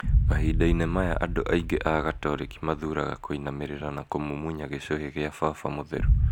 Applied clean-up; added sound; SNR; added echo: none; Boom; 0 dB; none.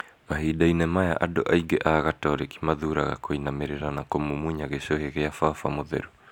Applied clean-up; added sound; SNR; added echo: none; none; none; none.